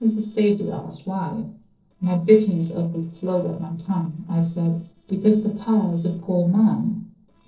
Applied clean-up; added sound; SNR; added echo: neural separator model SepFormer DNS4.